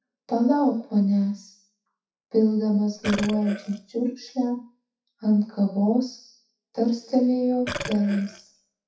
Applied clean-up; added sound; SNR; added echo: classical method WPE with log-MMSE.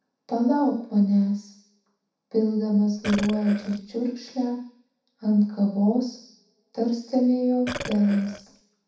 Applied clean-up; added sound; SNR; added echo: none; Burping, eructation; 11 dB; reverberation time 0.7 s.